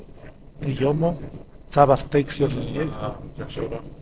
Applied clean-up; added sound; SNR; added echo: neural separator model SepFormer DNS4.